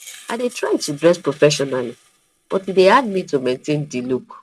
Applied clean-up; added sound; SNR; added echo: neural mask model RNNoise.